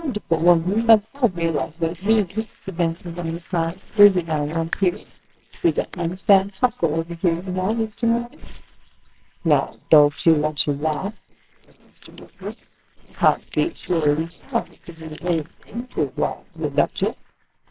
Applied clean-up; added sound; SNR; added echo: neural separator model SepFormer WHAMR!.